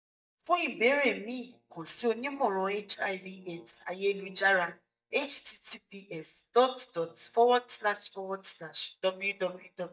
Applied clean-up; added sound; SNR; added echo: neural mask model DeepFilterNet 3.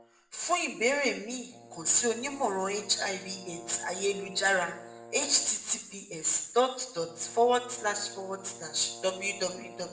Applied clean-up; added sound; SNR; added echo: none; Brass instrument; 19 dB; reverberation time 0.6 s.